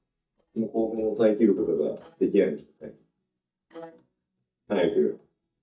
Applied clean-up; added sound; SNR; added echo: neural mask model DeepFilterNet 3.